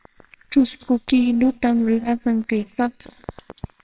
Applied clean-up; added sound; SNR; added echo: neural separator model SepFormer WHAMR!.